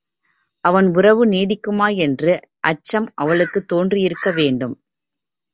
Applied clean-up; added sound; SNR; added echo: none; none; none; none.